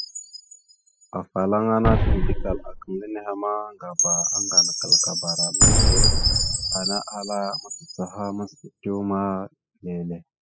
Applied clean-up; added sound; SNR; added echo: classical method spectral subtraction.